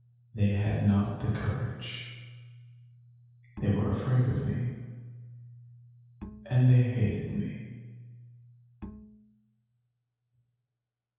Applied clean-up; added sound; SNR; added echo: none; Bowed string instrument; 18 dB; reverberation time 1.2 s.